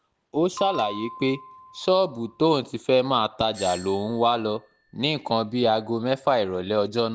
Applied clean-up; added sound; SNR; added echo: none; Doorbell + Bell; 17 dB; none.